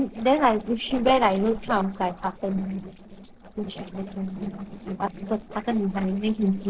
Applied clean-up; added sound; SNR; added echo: neural separator model SepFormer DNS4.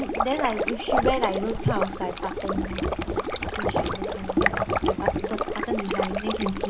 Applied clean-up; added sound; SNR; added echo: none; Stream; -4 dB; reverberation time 1.3 s.